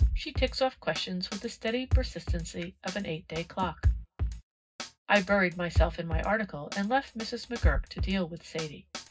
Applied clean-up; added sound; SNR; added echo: none; Drum kit; 0 dB; reverberation time 0.4 s.